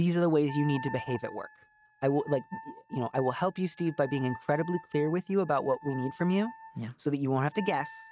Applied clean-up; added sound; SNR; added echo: neural mask model RNNoise.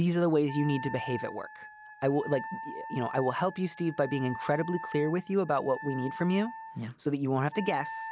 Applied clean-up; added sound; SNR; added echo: none; Wind instrument, woodwind instrument; 12 dB; none.